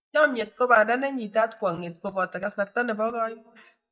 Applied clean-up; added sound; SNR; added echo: neural mask model DeepFilterNet 3.